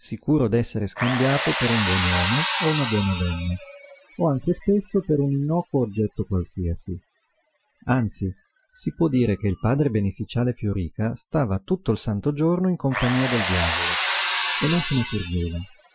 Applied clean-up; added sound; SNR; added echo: classical method Wiener filter.